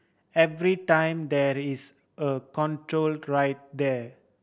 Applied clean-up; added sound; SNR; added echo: none; none; none; none.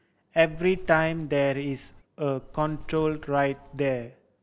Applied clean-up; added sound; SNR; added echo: none; Bird; 16 dB; none.